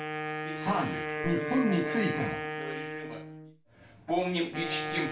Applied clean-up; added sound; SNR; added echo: none; Wind instrument, woodwind instrument; 3 dB; reverberation time 0.3 s.